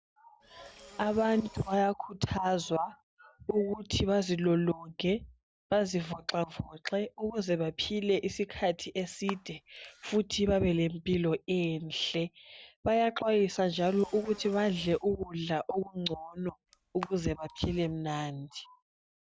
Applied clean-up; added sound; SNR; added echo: none; Camera + Insect; 18 dB; none.